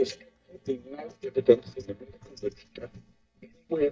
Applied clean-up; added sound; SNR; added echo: neural mask model DeepFilterNet 3.